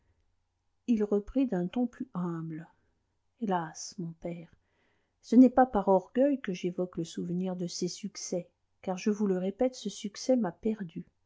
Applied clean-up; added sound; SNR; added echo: none; none; none; none.